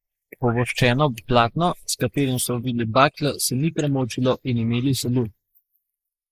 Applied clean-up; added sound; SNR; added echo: neural mask model Resemble Enhance denoiser.